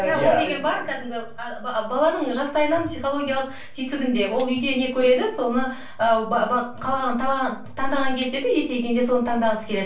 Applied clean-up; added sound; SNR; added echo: none; Tambourine; 13 dB; reverberation time 0.3 s.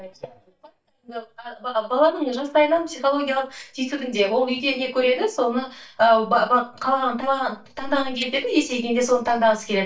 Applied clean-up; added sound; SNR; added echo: neural mask model DeepFilterNet 3.